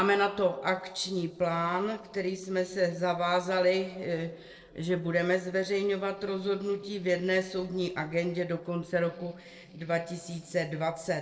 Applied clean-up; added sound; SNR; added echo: neural separator model SepFormer DNS4.